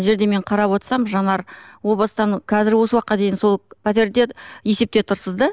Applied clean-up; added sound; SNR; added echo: none; none; none; none.